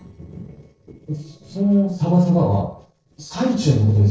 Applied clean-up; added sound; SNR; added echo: neural separator model SepFormer DNS4.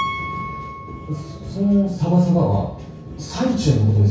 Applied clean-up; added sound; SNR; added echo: none; Piano; 14 dB; reverberation time 0.6 s.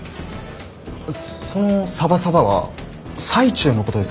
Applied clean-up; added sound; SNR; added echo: none; none; none; none.